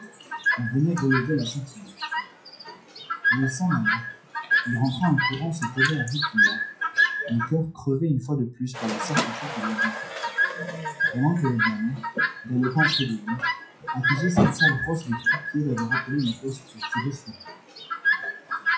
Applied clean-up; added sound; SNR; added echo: classical method WPE with log-MMSE.